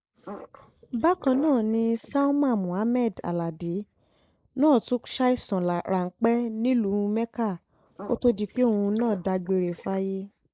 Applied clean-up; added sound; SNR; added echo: neural mask model Resemble Enhance denoiser.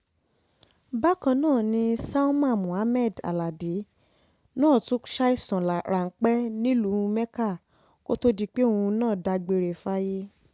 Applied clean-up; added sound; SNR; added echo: none; none; none; none.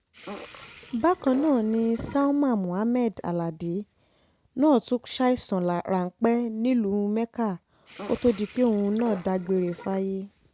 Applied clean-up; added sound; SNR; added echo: none; Sink (filling or washing) / Water tap, faucet + Fart; 17 dB; none.